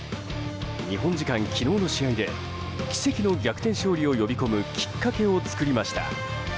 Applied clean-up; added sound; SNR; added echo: none; none; none; none.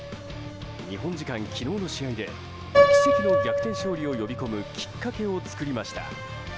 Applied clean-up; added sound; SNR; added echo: none; Piano; -4 dB; none.